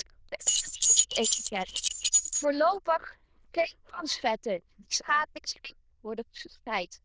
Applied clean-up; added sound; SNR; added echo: neural diffusion model UNIVERSE++.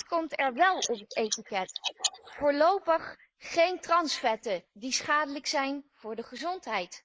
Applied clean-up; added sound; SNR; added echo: neural mask model Resemble Enhance denoiser.